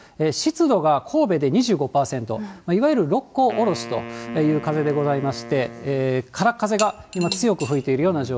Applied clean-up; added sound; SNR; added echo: none; Wind instrument, woodwind instrument + Cutlery, silverware / Dishes, pots, and pans; 14 dB; none.